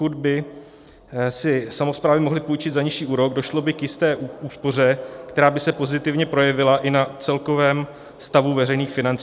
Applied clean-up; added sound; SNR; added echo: none; none; none; none.